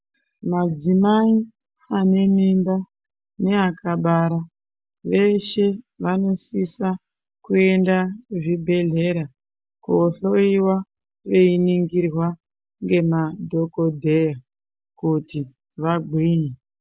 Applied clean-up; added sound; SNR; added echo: none; none; none; none.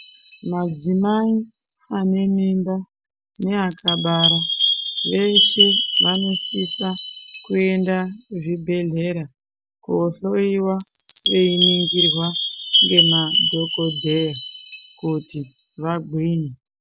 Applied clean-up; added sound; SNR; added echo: none; Chime; 1 dB; none.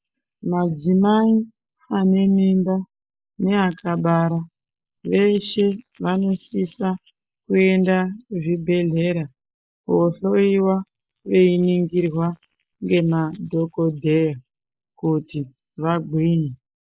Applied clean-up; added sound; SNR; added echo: neural mask model Resemble Enhance denoiser.